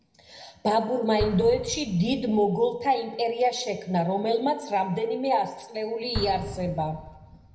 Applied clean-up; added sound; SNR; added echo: none; Explosion; 15 dB; reverberation time 0.8 s.